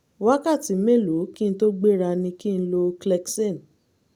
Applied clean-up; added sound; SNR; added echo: none; none; none; none.